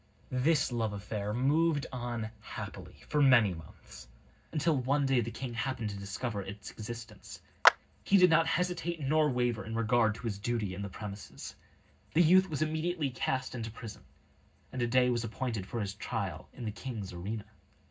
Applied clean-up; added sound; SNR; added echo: none; Clapping; 1 dB; reverberation time 0.4 s.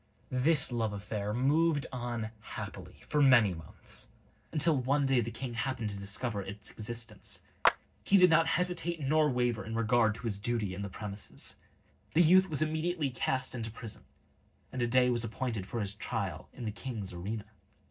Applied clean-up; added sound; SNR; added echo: neural separator model SepFormer DNS4.